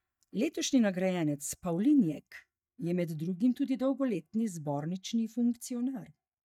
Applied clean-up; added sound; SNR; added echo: neural mask model DeepFilterNet 3.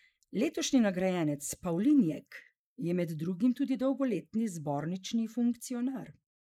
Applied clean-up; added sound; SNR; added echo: neural mask model Resemble Enhance denoiser.